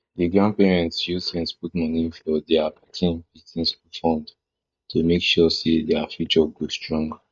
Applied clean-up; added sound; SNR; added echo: neural mask model DeepFilterNet 3.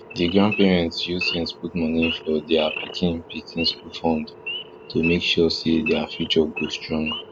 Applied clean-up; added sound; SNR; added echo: none; Idling / Wild animals; 10 dB; none.